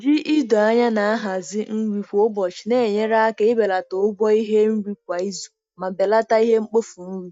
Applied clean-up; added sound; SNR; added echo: neural mask model DeepFilterNet 3.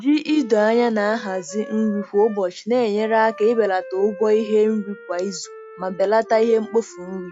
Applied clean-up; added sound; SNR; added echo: classical method log-MMSE.